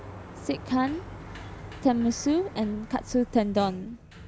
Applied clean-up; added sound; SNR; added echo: none; Sliding door; 14 dB; none.